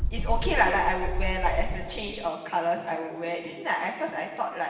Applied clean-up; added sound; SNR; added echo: none; Bird; 2 dB; reverberation time 1.3 s.